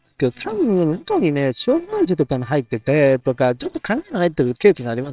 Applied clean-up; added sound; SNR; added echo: neural separator model SepFormer WHAMR!.